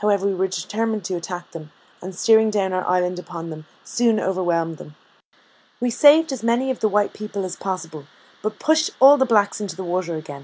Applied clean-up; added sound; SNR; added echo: none; none; none; none.